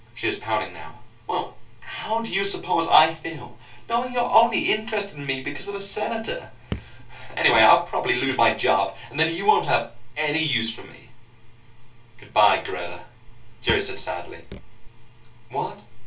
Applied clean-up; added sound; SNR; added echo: none; Raindrop / Drip; 13 dB; reverberation time 0.3 s.